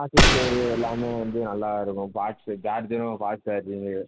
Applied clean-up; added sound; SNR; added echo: none; Gunshot, gunfire; -3 dB; none.